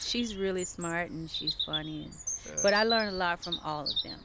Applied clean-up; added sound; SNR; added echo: none; Bird vocalization, bird call, bird song; 5 dB; none.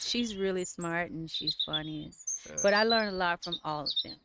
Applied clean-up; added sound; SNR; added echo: neural mask model RNNoise.